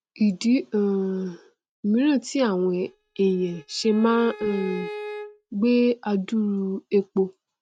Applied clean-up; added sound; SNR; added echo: neural mask model RNNoise.